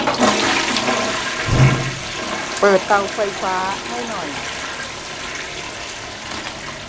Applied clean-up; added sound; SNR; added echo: none; Toilet flush; -4 dB; none.